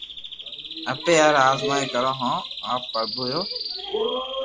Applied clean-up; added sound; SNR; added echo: none; Bird vocalization, bird call, bird song; 9 dB; none.